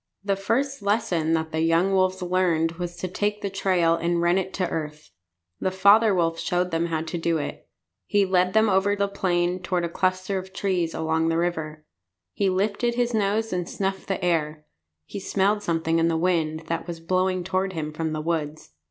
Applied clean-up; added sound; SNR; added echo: none; none; none; none.